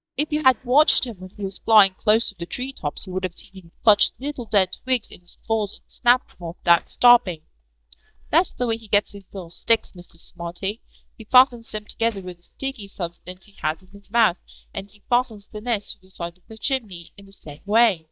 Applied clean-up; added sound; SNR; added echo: neural mask model DeepFilterNet 3.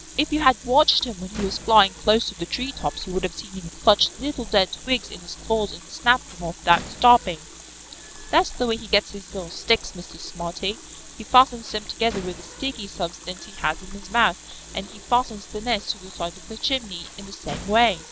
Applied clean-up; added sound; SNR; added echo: none; Slam + Water tap, faucet; 16 dB; none.